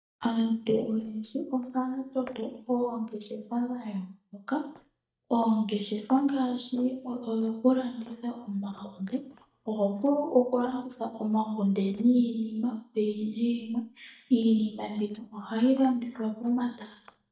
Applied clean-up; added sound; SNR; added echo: neural mask model DeepFilterNet 3.